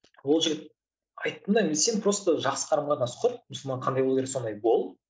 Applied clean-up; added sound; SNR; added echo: none; none; none; none.